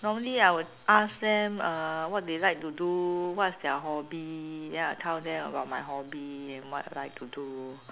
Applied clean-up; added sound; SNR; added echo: none; none; none; none.